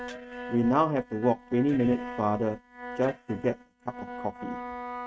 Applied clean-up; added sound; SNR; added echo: neural mask model RNNoise.